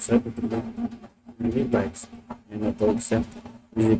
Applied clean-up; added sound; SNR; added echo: neural mask model RNNoise.